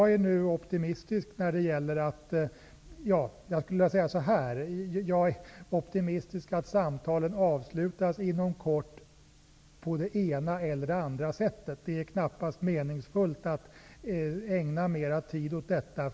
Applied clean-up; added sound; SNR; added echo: none; none; none; none.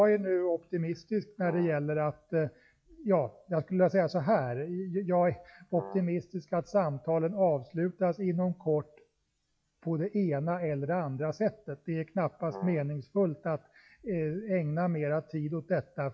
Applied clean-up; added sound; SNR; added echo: classical method log-MMSE.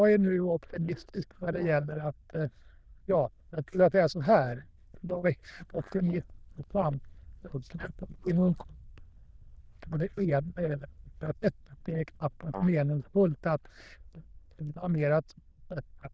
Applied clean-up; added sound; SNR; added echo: neural diffusion model UNIVERSE++.